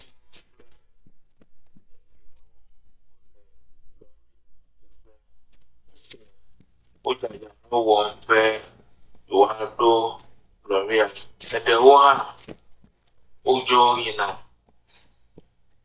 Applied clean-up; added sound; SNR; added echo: neural mask model DeepFilterNet 3.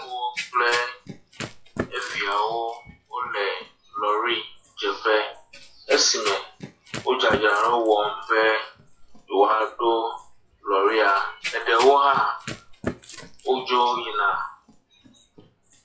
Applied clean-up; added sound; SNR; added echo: classical method WPE with log-MMSE.